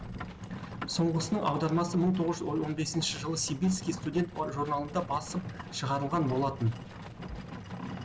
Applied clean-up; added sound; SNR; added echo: none; Livestock, farm animals, working animals; 11 dB; none.